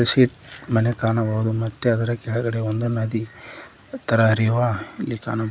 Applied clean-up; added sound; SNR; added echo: none; none; none; none.